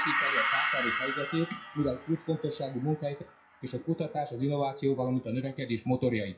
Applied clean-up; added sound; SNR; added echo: classical method WPE with log-MMSE.